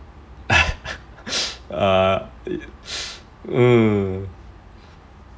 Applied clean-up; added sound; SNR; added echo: none; none; none; none.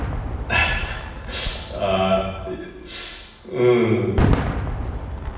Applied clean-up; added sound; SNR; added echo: none; Fireworks; 3 dB; reverberation time 1.1 s.